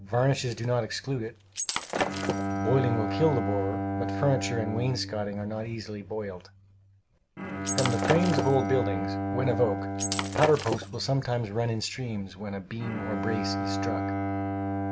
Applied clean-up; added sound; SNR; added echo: none; Shatter + Bowed string instrument; 2 dB; none.